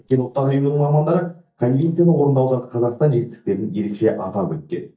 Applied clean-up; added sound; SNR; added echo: neural mask model DeepFilterNet 3.